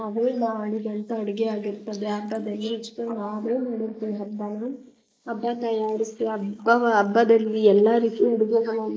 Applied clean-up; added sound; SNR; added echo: neural mask model Resemble Enhance denoiser.